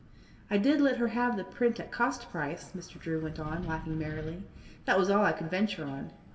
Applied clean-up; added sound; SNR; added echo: none; Wind; 17 dB; reverberation time 2.7 s.